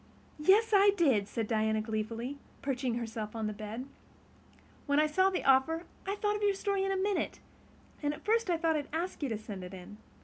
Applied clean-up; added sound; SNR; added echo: none; none; none; none.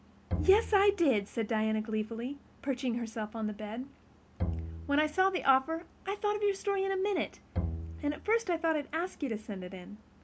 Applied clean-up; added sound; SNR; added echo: none; Bowed string instrument; 7 dB; none.